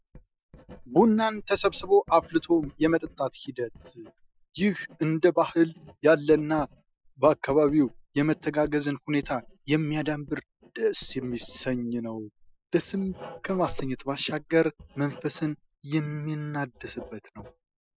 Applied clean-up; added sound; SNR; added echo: classical method Wiener filter.